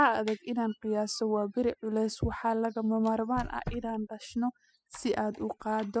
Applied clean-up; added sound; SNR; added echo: classical method spectral subtraction.